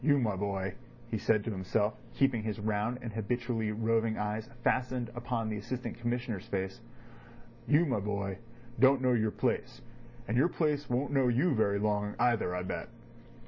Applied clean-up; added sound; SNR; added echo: none; none; none; none.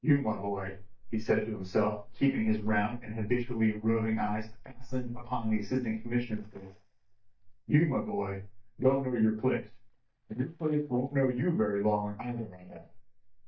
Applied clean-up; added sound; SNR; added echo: neural mask model DeepFilterNet 3.